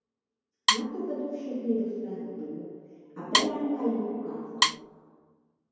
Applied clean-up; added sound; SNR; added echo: none; Wood; -3 dB; reverberation time 2.2 s.